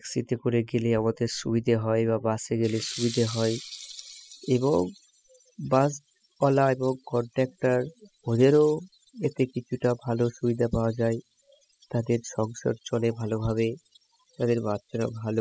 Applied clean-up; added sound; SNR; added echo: classical method spectral subtraction.